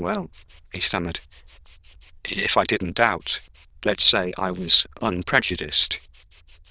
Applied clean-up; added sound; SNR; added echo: neural diffusion model UNIVERSE++.